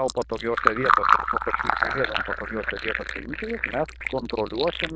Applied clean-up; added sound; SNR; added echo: neural diffusion model UNIVERSE++.